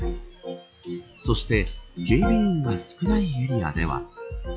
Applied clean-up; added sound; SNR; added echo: classical method log-MMSE.